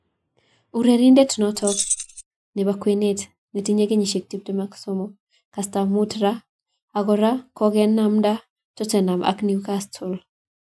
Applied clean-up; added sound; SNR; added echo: classical method Wiener filter.